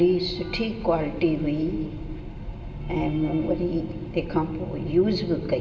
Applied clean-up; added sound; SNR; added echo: none; Growling; 17 dB; reverberation time 2.4 s.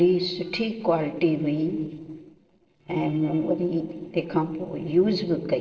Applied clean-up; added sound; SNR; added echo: neural separator model SepFormer DNS4.